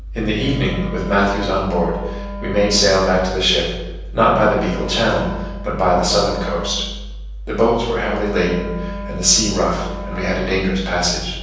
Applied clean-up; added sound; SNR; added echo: none; Wind instrument, woodwind instrument; 15 dB; reverberation time 1.1 s.